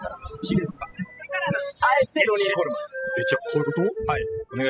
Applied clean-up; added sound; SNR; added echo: classical method spectral subtraction.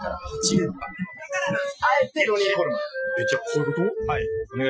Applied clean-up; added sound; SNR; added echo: classical method Wiener filter.